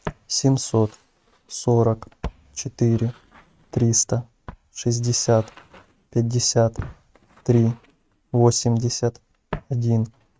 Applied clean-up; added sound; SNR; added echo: neural mask model RNNoise.